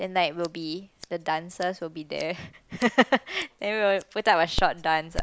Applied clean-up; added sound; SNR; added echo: none; Scissors; 12 dB; none.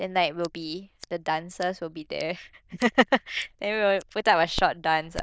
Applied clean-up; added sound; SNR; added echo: neural diffusion model UNIVERSE++.